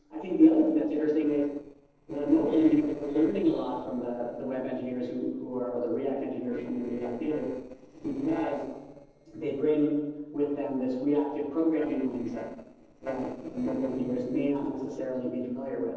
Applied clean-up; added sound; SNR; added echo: neural separator model SepFormer DNS4.